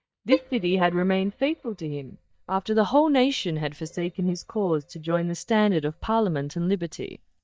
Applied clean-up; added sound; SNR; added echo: neural mask model DeepFilterNet 3.